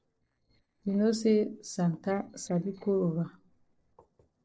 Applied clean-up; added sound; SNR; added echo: neural separator model SepFormer DNS4.